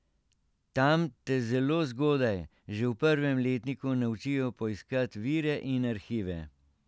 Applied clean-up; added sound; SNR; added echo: none; none; none; none.